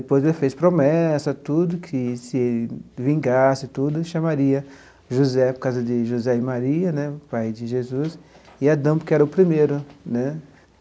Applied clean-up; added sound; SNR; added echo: none; none; none; none.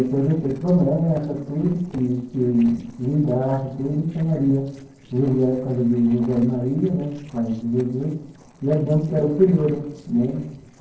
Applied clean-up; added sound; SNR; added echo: neural separator model SepFormer DNS4.